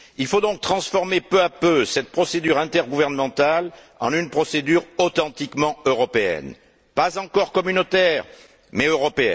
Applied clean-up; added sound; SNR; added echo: none; none; none; none.